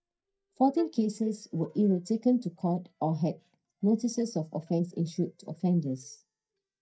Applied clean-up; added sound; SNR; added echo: neural mask model DeepFilterNet 3.